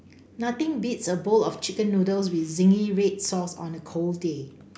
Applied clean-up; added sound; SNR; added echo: none; none; none; none.